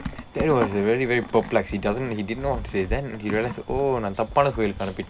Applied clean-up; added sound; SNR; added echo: none; Computer keyboard + Livestock, farm animals, working animals; 10 dB; none.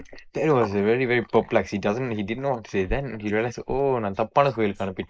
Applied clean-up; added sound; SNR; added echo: neural mask model Resemble Enhance denoiser.